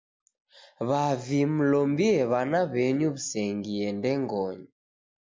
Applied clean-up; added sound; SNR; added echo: none; none; none; none.